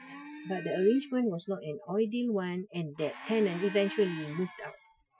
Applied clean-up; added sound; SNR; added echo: classical method Wiener filter.